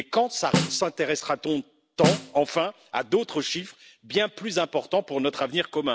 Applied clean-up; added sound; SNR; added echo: none; Snare drum; 3 dB; none.